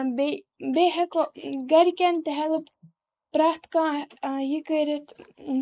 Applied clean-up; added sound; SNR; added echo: neural mask model Resemble Enhance denoiser.